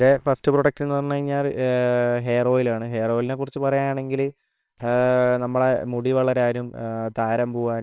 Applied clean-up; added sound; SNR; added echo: neural separator model SepFormer WHAMR!.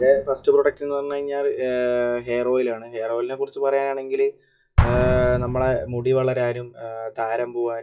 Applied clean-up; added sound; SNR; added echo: classical method WPE with log-MMSE.